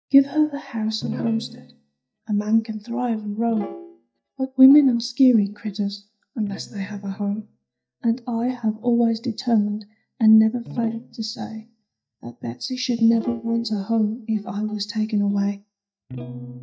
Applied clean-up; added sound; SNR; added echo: neural mask model DeepFilterNet 3.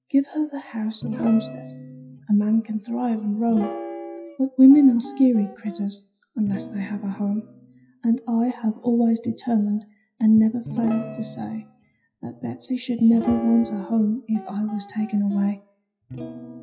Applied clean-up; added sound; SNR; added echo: classical method WPE with log-MMSE.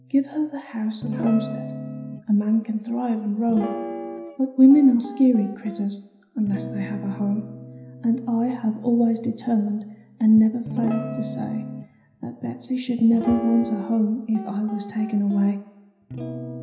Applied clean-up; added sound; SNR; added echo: none; Guitar; 12 dB; reverberation time 0.9 s.